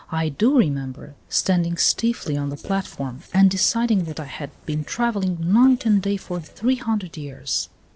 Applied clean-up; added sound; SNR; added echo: neural separator model SepFormer DNS4.